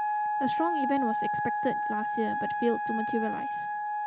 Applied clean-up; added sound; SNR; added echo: none; Wind instrument, woodwind instrument; -3 dB; none.